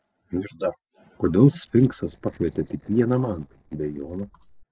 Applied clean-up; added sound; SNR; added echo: neural separator model SepFormer DNS4.